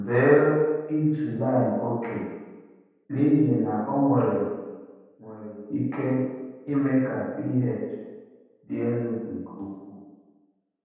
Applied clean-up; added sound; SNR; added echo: none; none; none; reverberation time 1.2 s.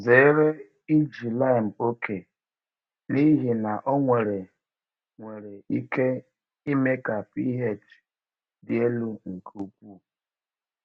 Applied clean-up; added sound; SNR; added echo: none; none; none; none.